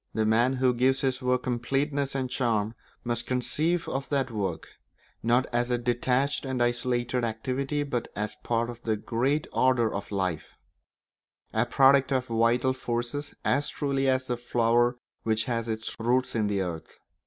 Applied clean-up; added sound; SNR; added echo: none; none; none; none.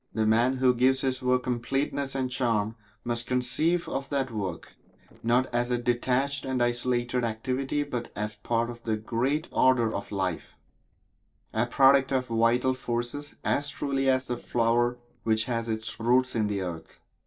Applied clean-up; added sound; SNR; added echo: neural separator model SepFormer DNS4.